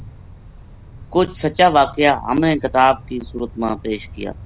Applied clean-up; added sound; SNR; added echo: none; Wind; 17 dB; none.